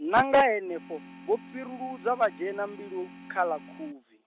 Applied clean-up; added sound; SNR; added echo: none; Organ; 18 dB; none.